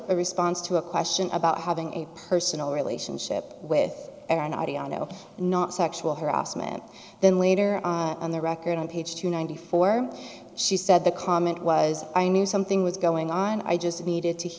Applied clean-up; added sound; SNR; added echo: none; none; none; none.